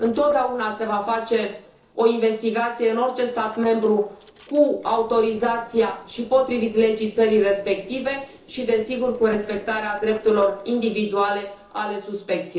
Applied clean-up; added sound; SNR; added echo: neural separator model SepFormer DNS4.